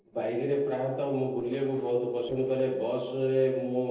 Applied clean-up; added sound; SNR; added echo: neural separator model SepFormer DNS4.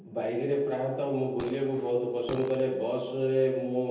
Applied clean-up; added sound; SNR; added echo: none; Fart; 17 dB; reverberation time 0.7 s.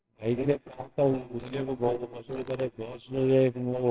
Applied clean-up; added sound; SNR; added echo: neural separator model SepFormer WHAMR!.